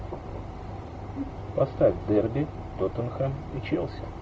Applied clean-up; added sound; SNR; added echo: none; none; none; none.